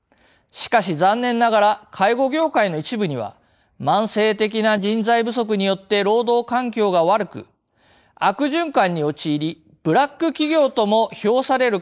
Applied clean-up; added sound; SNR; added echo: neural mask model Resemble Enhance denoiser.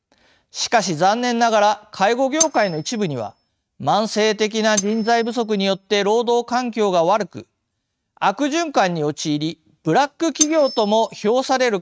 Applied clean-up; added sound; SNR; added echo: neural mask model RNNoise.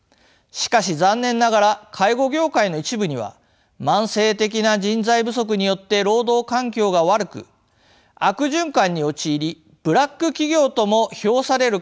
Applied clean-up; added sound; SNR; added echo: none; none; none; none.